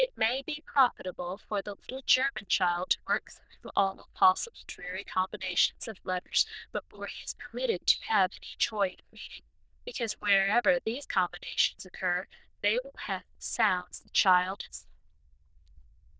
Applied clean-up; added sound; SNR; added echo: neural diffusion model UNIVERSE++.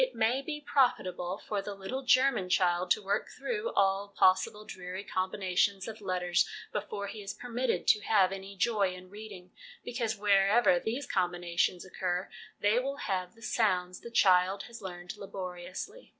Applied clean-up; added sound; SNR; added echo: none; none; none; none.